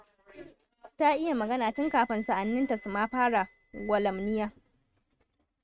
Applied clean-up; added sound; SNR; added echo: neural mask model RNNoise.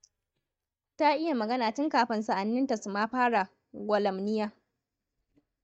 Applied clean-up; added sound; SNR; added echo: neural mask model DeepFilterNet 3.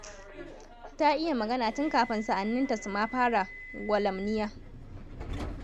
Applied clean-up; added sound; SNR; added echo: none; Subway, metro, underground; 12 dB; none.